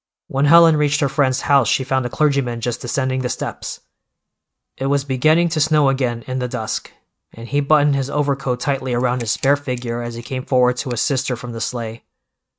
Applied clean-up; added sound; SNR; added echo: neural mask model RNNoise.